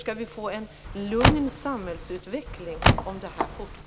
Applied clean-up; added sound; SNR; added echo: none; Car; -5 dB; none.